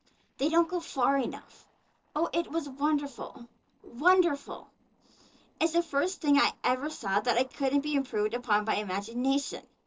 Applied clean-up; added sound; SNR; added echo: neural separator model SepFormer DNS4.